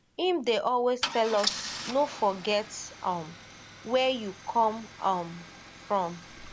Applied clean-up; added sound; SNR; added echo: none; Idling / Engine starting / Car; 11 dB; none.